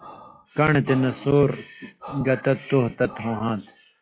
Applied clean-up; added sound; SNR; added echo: classical method log-MMSE.